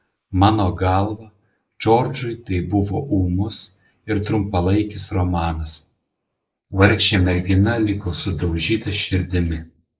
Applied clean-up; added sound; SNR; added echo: neural mask model Resemble Enhance denoiser.